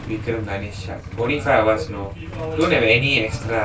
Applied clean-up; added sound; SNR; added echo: none; Idling / Engine starting / Motorcycle / Accelerating, revving, vroom; 11 dB; reverberation time 0.2 s.